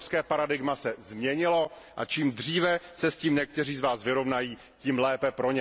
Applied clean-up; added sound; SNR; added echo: none; none; none; none.